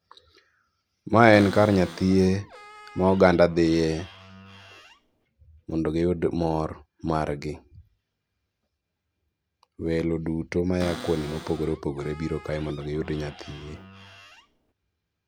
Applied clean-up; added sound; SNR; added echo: none; Cupboard open or close; 17 dB; none.